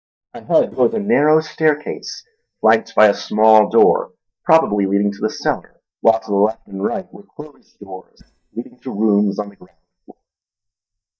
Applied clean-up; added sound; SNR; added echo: neural mask model DeepFilterNet 3.